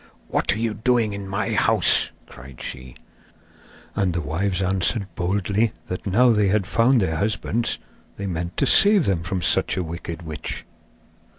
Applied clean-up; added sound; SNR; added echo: none; none; none; none.